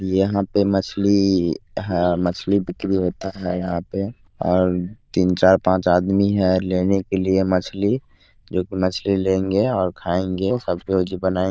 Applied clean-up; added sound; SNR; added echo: neural diffusion model UNIVERSE++.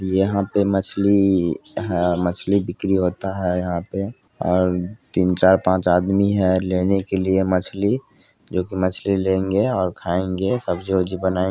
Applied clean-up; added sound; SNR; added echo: none; none; none; none.